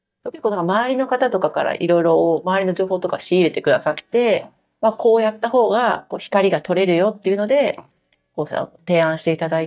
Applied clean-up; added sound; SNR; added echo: neural mask model DeepFilterNet 3.